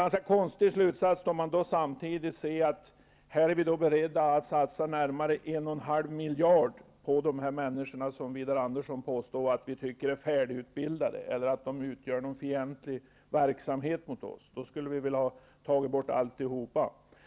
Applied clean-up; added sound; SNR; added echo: none; none; none; none.